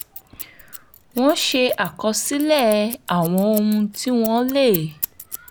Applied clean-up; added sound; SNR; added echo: none; Scissors; 15 dB; none.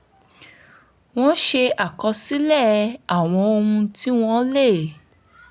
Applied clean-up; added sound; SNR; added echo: none; none; none; none.